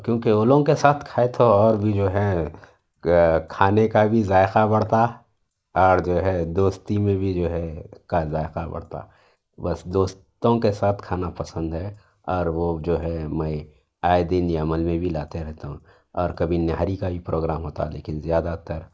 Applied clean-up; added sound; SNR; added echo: neural mask model Resemble Enhance denoiser.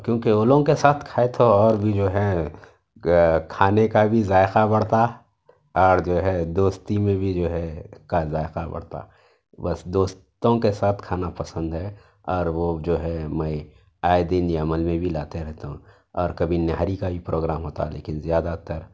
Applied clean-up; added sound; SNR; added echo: none; none; none; none.